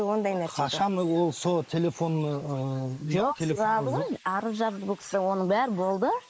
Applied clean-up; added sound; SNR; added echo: neural mask model Resemble Enhance denoiser.